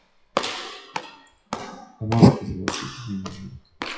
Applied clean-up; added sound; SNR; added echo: classical method WPE with log-MMSE.